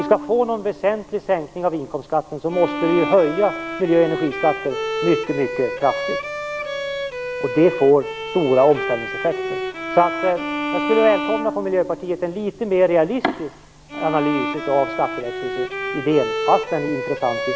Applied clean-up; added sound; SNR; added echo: none; Bowed string instrument; 6 dB; none.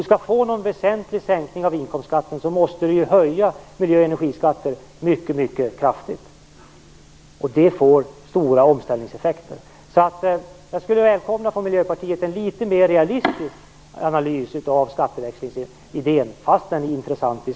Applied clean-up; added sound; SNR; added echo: none; none; none; none.